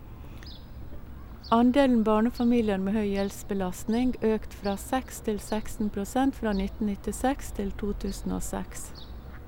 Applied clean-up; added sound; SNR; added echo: none; Gull, seagull / Fowl; 10 dB; none.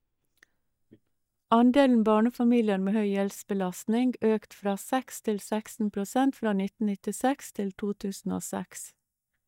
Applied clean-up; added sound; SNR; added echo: neural mask model DeepFilterNet 3.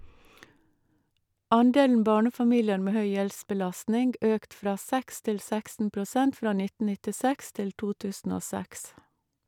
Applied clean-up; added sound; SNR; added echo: none; none; none; none.